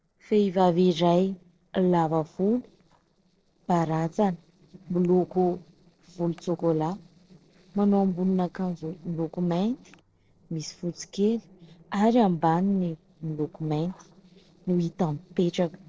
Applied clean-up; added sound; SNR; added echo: neural separator model SepFormer DNS4.